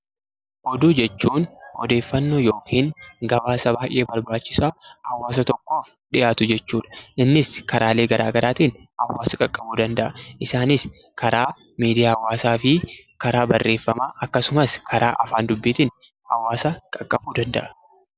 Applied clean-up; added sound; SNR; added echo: none; none; none; none.